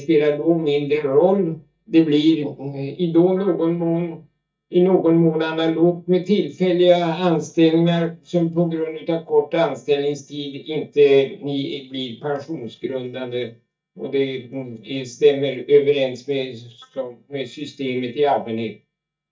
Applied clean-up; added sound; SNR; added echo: neural mask model DeepFilterNet 3.